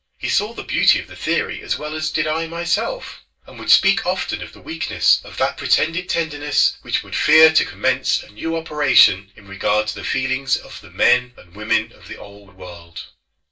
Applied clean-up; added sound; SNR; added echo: none; none; none; reverberation time 0.2 s.